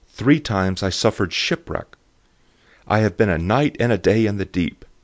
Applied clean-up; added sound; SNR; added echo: none; none; none; none.